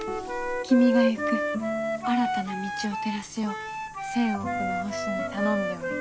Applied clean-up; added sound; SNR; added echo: none; Wind instrument, woodwind instrument; 2 dB; none.